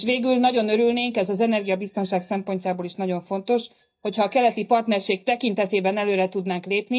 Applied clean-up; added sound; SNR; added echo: neural mask model DeepFilterNet 3.